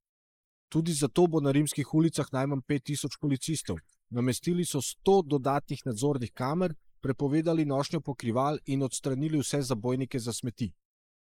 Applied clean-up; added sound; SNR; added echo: neural mask model Resemble Enhance denoiser.